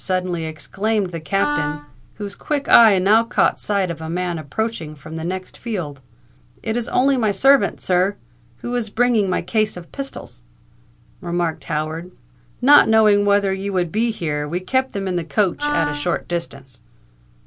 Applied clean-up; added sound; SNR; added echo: none; Wind instrument, woodwind instrument; 5 dB; none.